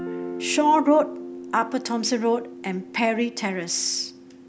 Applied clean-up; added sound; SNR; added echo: none; Guitar; 12 dB; none.